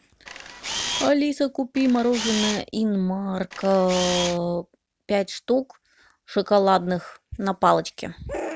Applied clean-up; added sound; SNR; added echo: none; Camera; 6 dB; none.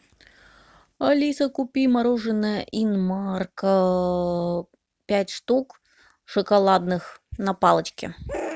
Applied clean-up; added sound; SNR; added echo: none; none; none; none.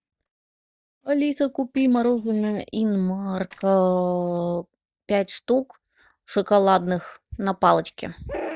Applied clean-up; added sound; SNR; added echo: neural mask model DeepFilterNet 3.